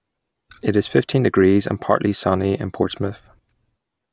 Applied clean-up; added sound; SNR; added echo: none; Keys jangling; 20 dB; none.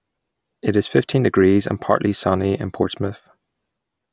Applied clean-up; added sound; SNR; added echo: none; none; none; none.